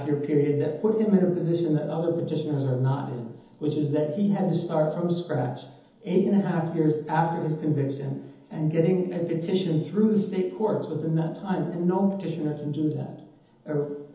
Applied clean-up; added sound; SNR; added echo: none; none; none; reverberation time 1.3 s.